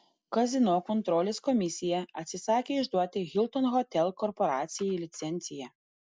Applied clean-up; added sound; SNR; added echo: none; none; none; none.